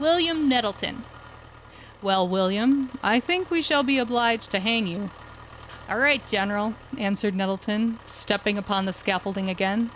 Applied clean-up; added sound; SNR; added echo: none; Engine; 20 dB; none.